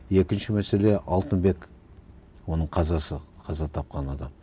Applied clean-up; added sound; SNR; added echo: none; none; none; none.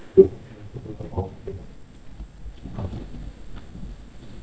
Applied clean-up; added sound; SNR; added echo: neural mask model DeepFilterNet 3.